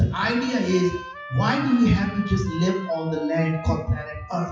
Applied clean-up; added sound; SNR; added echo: classical method WPE with log-MMSE.